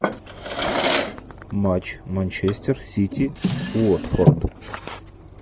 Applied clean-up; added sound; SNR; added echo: none; Drawer open or close; 1 dB; none.